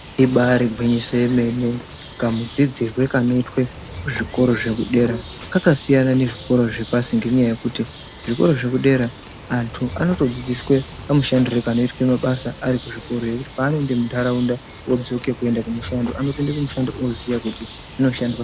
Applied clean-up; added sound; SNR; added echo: none; Bird; 16 dB; none.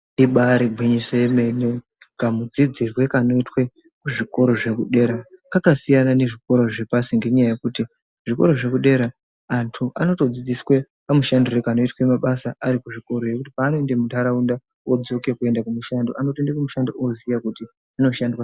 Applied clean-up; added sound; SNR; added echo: none; none; none; none.